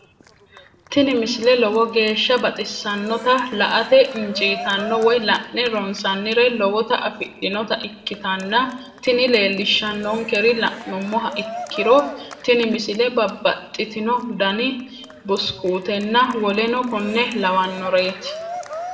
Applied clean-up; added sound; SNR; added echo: none; Cheering; 16 dB; reverberation time 0.6 s.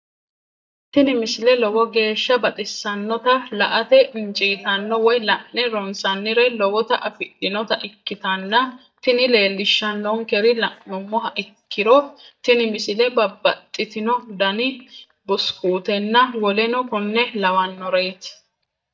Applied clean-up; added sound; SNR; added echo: neural mask model DeepFilterNet 3.